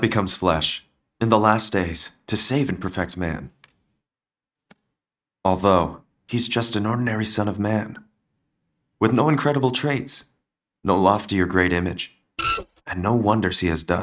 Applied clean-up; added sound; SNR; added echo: neural mask model RNNoise.